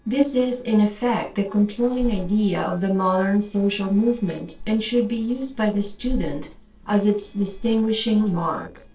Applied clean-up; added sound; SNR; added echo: neural separator model SepFormer DNS4.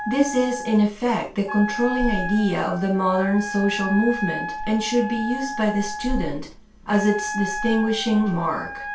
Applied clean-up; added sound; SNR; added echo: none; Wind instrument, woodwind instrument; 9 dB; reverberation time 0.3 s.